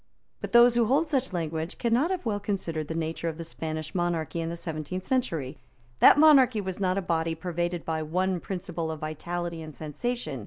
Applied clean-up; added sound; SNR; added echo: none; none; none; none.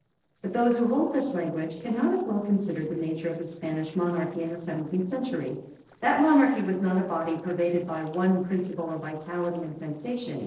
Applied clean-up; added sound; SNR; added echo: neural separator model SepFormer DNS4.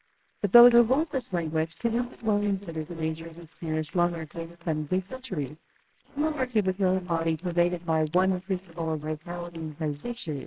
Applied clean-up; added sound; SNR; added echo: neural separator model SepFormer WHAMR!.